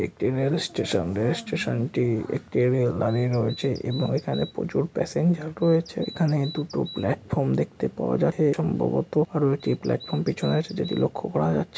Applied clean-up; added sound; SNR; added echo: none; Bird vocalization, bird call, bird song; 19 dB; none.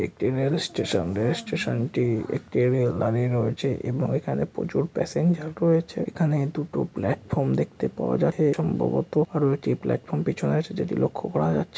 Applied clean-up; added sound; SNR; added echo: none; none; none; none.